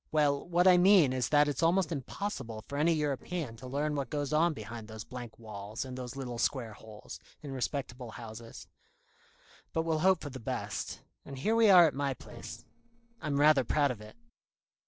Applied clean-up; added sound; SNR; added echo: neural separator model SepFormer DNS4.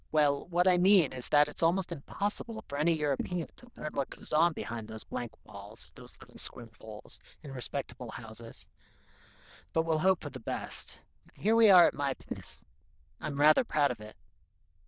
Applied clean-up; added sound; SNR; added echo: neural diffusion model UNIVERSE++.